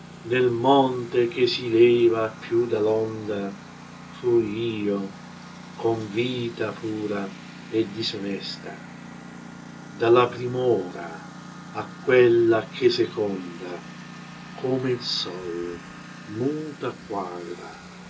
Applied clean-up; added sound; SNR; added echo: none; Engine; 16 dB; reverberation time 0.2 s.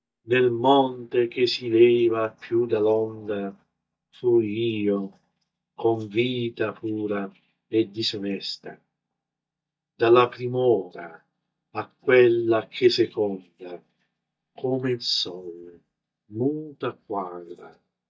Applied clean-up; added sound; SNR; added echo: neural mask model DeepFilterNet 3.